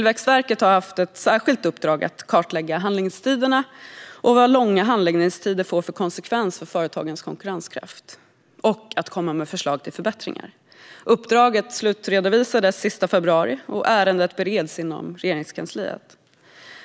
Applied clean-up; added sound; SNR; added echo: none; none; none; none.